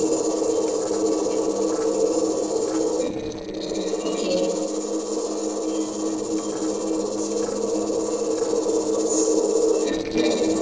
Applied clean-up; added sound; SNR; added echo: neural separator model SepFormer DNS4.